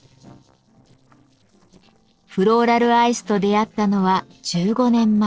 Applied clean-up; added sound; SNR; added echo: neural separator model SepFormer DNS4.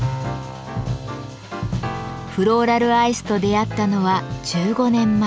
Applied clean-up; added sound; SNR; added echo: none; none; none; none.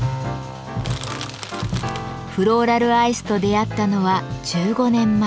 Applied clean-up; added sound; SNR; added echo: none; Crushing; 14 dB; none.